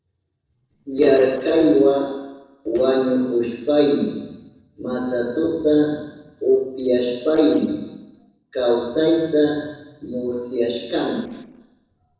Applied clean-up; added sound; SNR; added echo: neural separator model SepFormer DNS4.